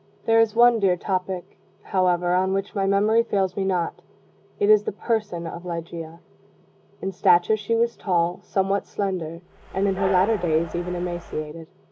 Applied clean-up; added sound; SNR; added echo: none; Train; 12 dB; none.